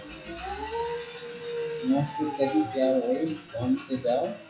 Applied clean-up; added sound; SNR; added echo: classical method WPE with log-MMSE.